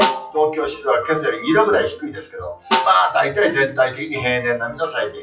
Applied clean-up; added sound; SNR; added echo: classical method WPE with log-MMSE.